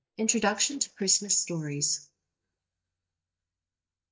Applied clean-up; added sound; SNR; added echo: neural mask model DeepFilterNet 3.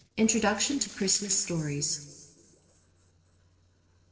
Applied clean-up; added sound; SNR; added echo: neural separator model SepFormer DNS4.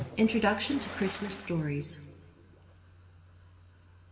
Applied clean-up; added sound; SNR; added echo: none; Splash, splatter; 16 dB; reverberation time 1.7 s.